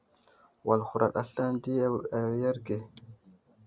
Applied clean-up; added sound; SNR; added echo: none; none; none; none.